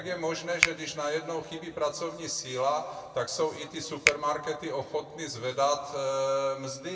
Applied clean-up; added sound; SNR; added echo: none; Finger snapping; 4 dB; reverberation time 1.5 s.